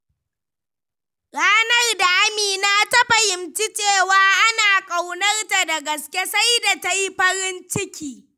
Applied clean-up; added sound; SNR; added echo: none; none; none; none.